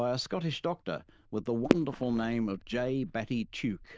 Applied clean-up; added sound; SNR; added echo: neural diffusion model UNIVERSE++.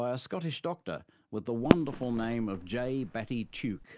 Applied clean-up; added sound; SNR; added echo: none; Fireworks; -2 dB; none.